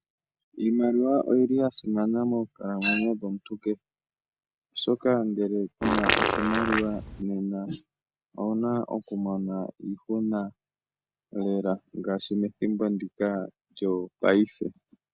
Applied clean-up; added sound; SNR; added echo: none; Fart; -1 dB; none.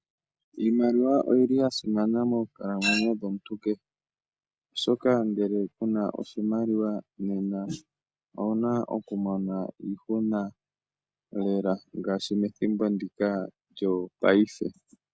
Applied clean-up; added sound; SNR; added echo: none; none; none; none.